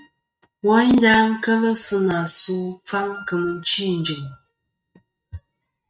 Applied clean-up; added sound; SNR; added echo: neural mask model RNNoise.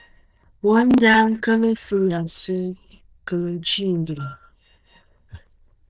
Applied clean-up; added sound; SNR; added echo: neural diffusion model UNIVERSE++.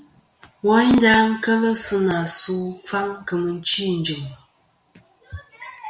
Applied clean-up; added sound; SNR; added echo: none; none; none; none.